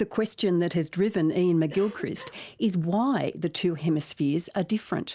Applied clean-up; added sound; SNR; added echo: none; Cough; 19 dB; none.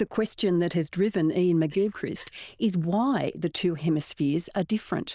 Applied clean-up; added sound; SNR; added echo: neural diffusion model UNIVERSE++.